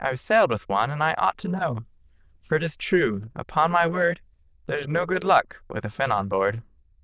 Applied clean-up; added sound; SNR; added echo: neural diffusion model UNIVERSE++.